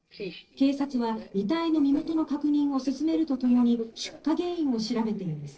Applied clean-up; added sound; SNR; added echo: neural separator model SepFormer DNS4.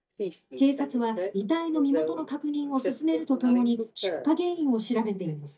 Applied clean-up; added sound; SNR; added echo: neural mask model DeepFilterNet 3.